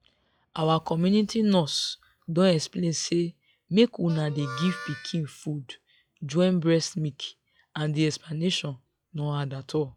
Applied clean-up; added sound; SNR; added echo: classical method log-MMSE.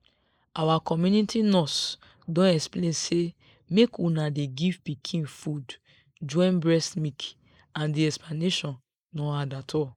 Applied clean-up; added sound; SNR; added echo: neural mask model Resemble Enhance denoiser.